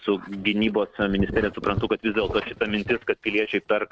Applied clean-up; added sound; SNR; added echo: neural mask model RNNoise.